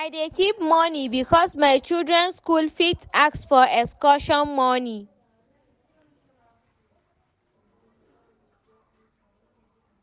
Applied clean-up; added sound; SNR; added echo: none; none; none; none.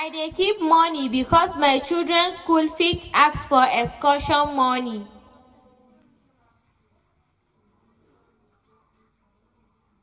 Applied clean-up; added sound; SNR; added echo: none; none; none; reverberation time 1.2 s.